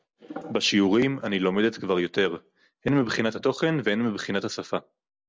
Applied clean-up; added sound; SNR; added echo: none; none; none; none.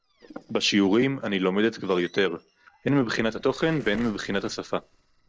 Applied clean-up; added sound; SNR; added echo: neural separator model SepFormer DNS4.